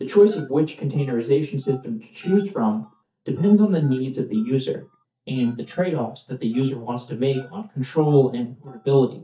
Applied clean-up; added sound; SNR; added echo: neural mask model DeepFilterNet 3.